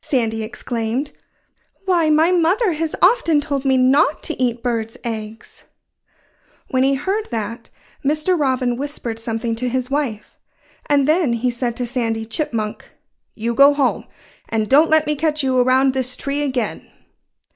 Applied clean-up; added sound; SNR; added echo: none; none; none; none.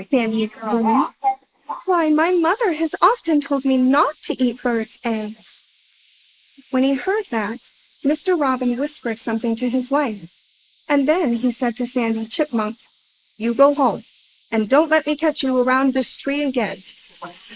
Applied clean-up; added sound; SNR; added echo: neural mask model Resemble Enhance denoiser.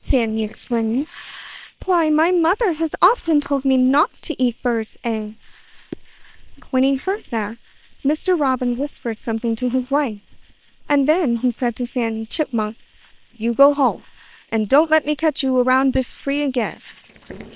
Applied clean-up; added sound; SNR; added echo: neural separator model SepFormer WHAM!.